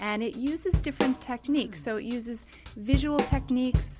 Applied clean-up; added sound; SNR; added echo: none; Drum / Drum kit; 1 dB; none.